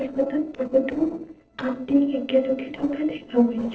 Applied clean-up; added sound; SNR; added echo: neural separator model SepFormer DNS4.